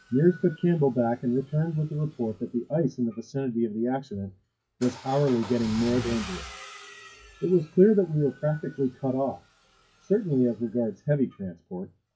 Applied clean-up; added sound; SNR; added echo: classical method WPE with log-MMSE.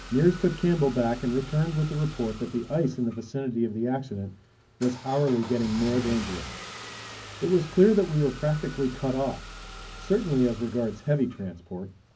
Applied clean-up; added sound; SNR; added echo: none; Engine starting / Car; 15 dB; reverberation time 0.3 s.